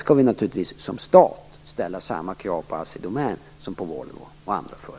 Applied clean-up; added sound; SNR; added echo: none; none; none; none.